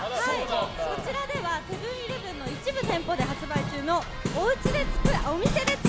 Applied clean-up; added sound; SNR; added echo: none; Hammer; 2 dB; none.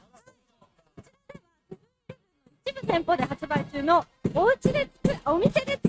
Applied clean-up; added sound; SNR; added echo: neural mask model RNNoise.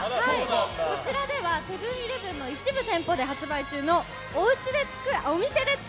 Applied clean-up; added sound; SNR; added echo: none; none; none; none.